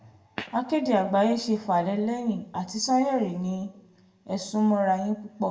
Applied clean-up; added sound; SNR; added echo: none; none; none; reverberation time 0.6 s.